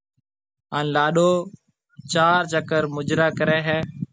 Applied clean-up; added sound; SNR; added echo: none; none; none; none.